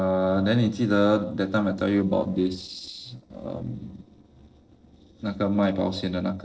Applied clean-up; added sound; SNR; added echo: neural separator model SepFormer DNS4.